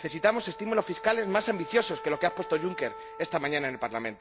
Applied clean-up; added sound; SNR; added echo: none; Wind instrument, woodwind instrument; 14 dB; none.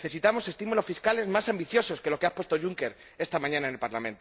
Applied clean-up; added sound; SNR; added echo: none; none; none; none.